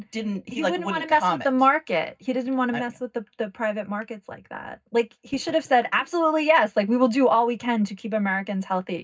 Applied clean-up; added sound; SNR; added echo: neural mask model DeepFilterNet 3.